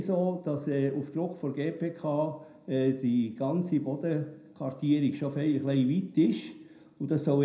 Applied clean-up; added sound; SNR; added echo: none; none; none; reverberation time 0.5 s.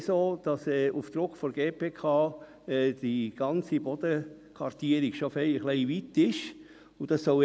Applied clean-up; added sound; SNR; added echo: none; none; none; none.